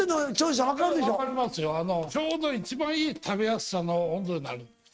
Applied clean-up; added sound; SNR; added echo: neural mask model RNNoise.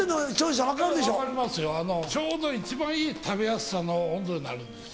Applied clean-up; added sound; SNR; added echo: none; Walk, footsteps + Wind instrument, woodwind instrument; 17 dB; none.